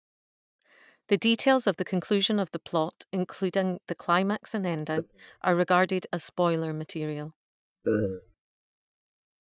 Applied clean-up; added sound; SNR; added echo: neural mask model DeepFilterNet 3.